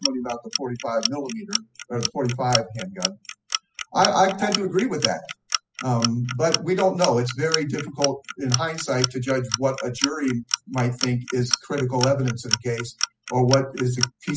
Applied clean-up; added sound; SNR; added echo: classical method spectral subtraction.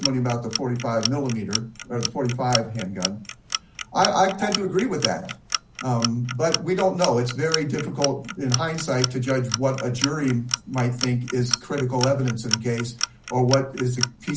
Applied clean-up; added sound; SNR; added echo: none; Clock; 7 dB; none.